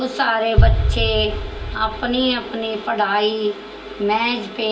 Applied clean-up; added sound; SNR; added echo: none; Boom; 0 dB; reverberation time 0.3 s.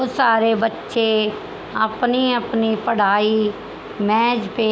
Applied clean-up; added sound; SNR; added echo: none; none; none; none.